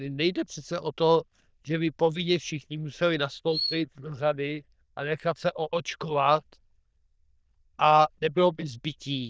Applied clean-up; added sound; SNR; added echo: neural diffusion model UNIVERSE++.